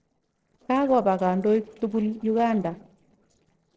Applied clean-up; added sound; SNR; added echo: neural separator model SepFormer DNS4.